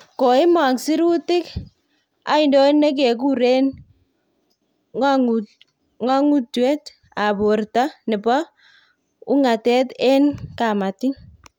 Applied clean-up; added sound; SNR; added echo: none; none; none; none.